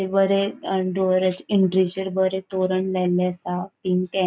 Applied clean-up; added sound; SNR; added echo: none; none; none; none.